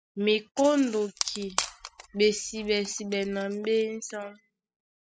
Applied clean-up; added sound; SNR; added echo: classical method spectral subtraction.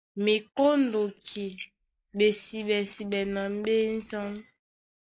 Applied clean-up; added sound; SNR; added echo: neural mask model Resemble Enhance denoiser.